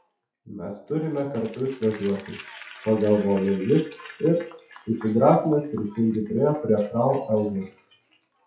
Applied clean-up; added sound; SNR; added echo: classical method WPE with log-MMSE.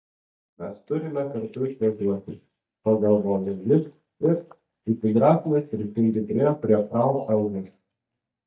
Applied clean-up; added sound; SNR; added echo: neural mask model DeepFilterNet 3.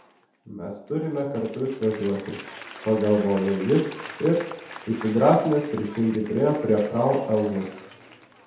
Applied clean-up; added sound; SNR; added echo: none; Applause / Crowd; 18 dB; reverberation time 0.8 s.